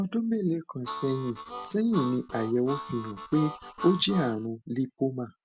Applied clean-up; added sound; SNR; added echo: none; Harmonica; 13 dB; none.